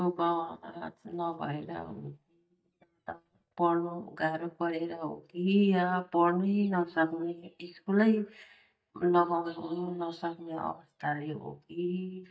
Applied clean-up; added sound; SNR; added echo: neural mask model DeepFilterNet 3.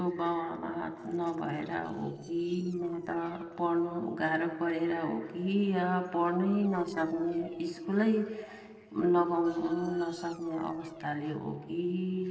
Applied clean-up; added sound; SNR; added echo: neural separator model SepFormer DNS4.